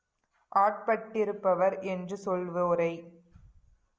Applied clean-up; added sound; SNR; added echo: none; none; none; none.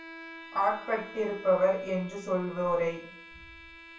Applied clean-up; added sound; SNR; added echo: none; Bowed string instrument; 17 dB; reverberation time 0.3 s.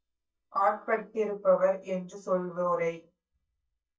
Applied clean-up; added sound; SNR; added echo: neural mask model DeepFilterNet 3.